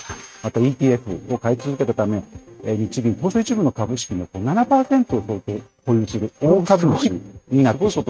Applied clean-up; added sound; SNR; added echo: neural mask model RNNoise.